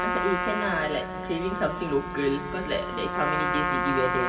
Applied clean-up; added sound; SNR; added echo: none; Trumpet; 0 dB; reverberation time 2.0 s.